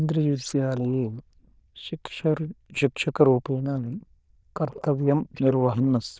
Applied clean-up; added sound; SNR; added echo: neural diffusion model UNIVERSE++.